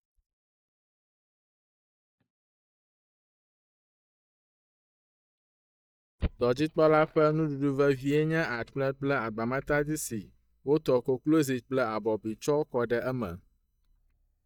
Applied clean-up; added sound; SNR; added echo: neural mask model DeepFilterNet 3.